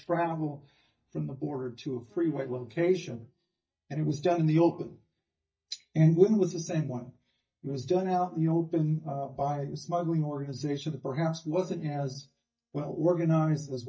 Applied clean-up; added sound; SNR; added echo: neural mask model DeepFilterNet 3.